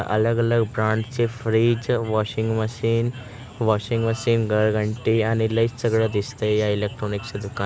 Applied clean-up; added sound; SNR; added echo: none; none; none; none.